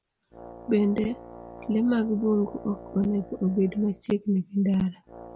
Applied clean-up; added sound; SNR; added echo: none; Brass instrument; 18 dB; none.